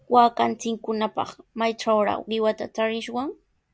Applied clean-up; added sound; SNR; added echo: none; none; none; none.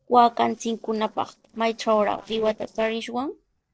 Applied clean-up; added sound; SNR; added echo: neural separator model SepFormer DNS4.